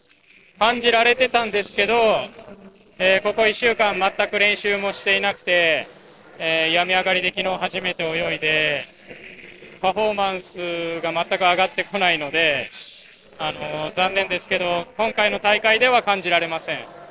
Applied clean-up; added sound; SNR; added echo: neural separator model SepFormer DNS4.